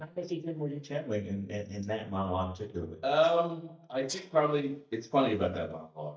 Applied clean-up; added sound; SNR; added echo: neural mask model DeepFilterNet 3.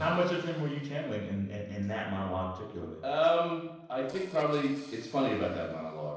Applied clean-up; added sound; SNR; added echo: neural separator model SepFormer DNS4.